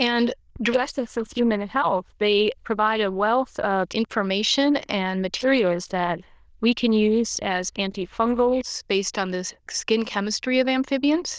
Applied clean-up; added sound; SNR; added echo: neural diffusion model UNIVERSE++.